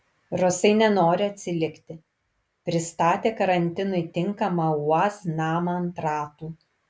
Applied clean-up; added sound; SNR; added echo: none; none; none; none.